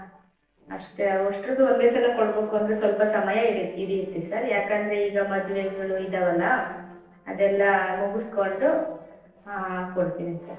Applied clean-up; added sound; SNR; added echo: neural separator model SepFormer DNS4.